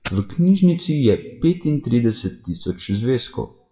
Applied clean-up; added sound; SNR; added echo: classical method WPE with log-MMSE.